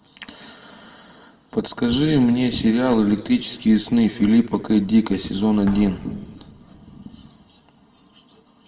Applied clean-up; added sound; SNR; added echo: none; Thump, thud; 19 dB; reverberation time 1.2 s.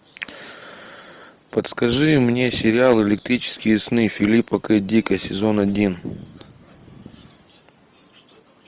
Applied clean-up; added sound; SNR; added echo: none; none; none; none.